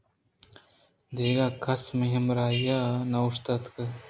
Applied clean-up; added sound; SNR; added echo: none; none; none; none.